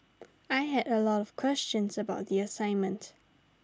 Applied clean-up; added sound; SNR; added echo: none; none; none; none.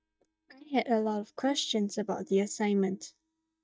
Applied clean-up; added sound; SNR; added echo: neural mask model DeepFilterNet 3.